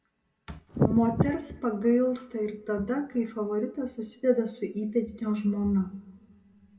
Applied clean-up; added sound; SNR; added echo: none; Wind; -1 dB; reverberation time 1.6 s.